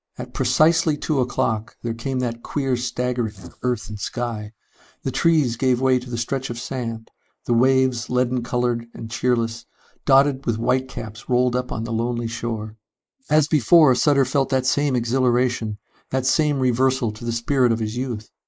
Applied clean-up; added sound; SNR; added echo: neural mask model Resemble Enhance denoiser.